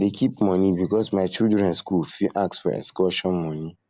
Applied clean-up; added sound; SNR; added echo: none; none; none; none.